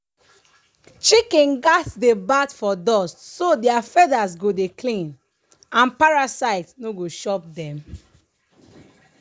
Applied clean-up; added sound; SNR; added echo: none; none; none; none.